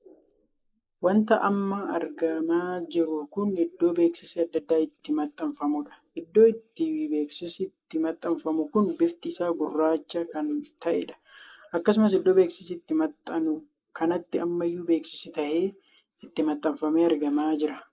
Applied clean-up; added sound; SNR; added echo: neural mask model Resemble Enhance denoiser.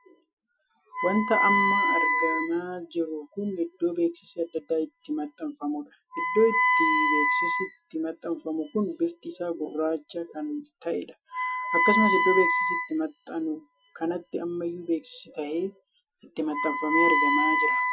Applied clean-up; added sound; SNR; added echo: classical method Wiener filter.